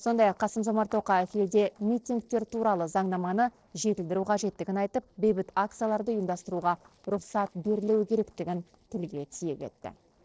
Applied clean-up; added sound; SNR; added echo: neural separator model SepFormer DNS4.